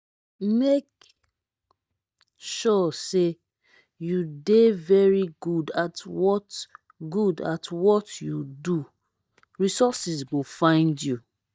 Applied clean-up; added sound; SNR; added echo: neural mask model DeepFilterNet 3.